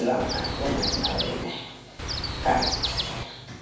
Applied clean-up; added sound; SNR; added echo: none; Chirp, tweet; 0 dB; reverberation time 0.6 s.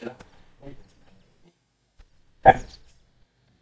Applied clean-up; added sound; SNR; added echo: neural mask model DeepFilterNet 3.